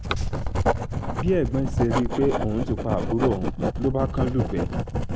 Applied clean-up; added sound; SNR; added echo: none; Writing; -1 dB; none.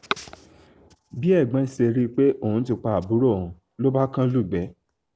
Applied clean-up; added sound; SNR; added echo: none; none; none; none.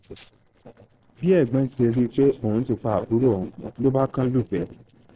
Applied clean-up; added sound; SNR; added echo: neural separator model SepFormer DNS4.